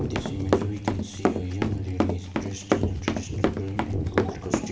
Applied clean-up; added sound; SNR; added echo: none; Run; -2 dB; reverberation time 1.8 s.